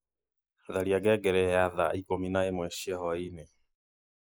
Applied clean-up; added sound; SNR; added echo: neural mask model Resemble Enhance denoiser.